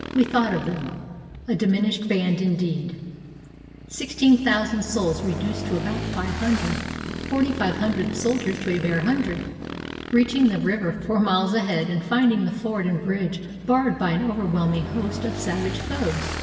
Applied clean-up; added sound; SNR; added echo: none; Motorcycle / Engine; 10 dB; reverberation time 1.9 s.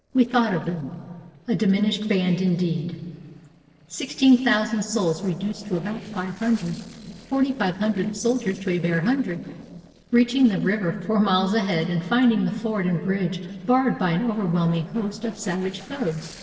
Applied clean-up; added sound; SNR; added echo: neural separator model SepFormer DNS4.